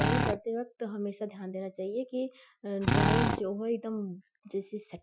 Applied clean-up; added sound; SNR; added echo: classical method Wiener filter.